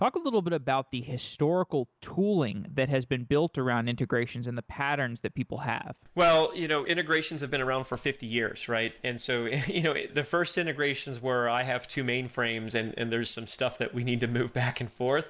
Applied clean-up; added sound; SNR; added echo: none; none; none; none.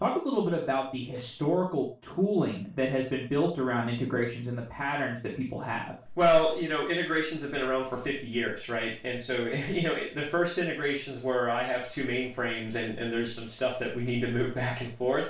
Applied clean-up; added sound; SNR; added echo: neural separator model SepFormer DNS4.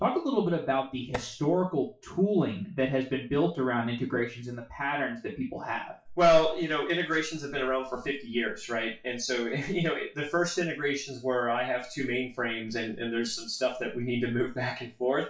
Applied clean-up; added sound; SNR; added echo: classical method WPE with log-MMSE.